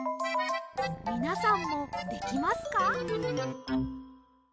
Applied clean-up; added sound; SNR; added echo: none; Purr; 17 dB; none.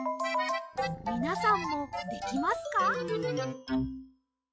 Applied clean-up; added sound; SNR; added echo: classical method log-MMSE.